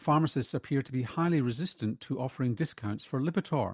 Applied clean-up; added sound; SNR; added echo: none; none; none; none.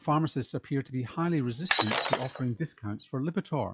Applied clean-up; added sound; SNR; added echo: classical method log-MMSE.